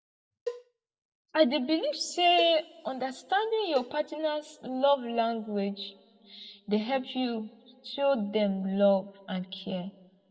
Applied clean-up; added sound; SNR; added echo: none; Cowbell; 14 dB; reverberation time 1.1 s.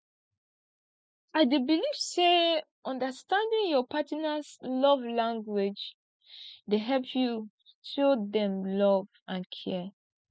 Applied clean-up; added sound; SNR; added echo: none; none; none; none.